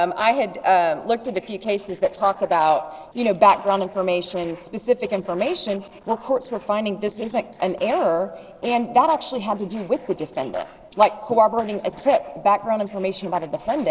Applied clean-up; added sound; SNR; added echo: neural separator model SepFormer DNS4.